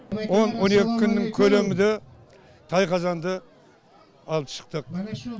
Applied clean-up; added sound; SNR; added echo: none; none; none; none.